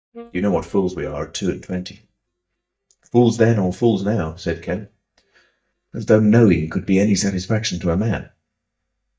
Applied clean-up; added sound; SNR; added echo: neural mask model DeepFilterNet 3.